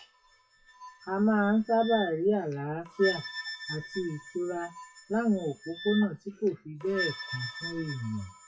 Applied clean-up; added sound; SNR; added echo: classical method WPE with log-MMSE.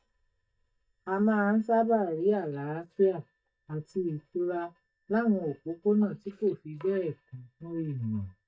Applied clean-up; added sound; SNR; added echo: neural mask model DeepFilterNet 3.